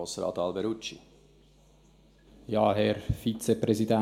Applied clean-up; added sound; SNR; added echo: none; none; none; reverberation time 0.4 s.